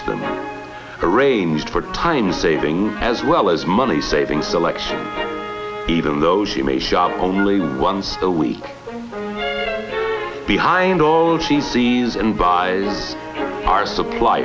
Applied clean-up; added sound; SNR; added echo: none; none; none; none.